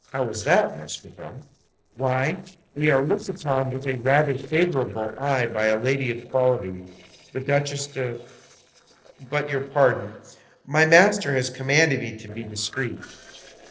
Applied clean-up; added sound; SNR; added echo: neural separator model SepFormer DNS4.